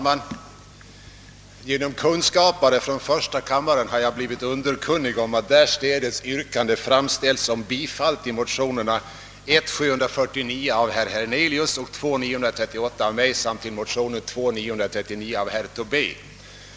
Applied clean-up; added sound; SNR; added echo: none; none; none; none.